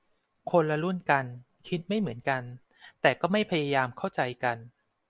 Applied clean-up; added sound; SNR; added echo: none; none; none; none.